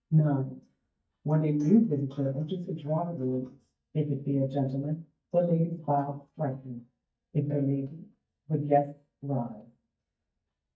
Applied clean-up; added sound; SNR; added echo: neural mask model DeepFilterNet 3.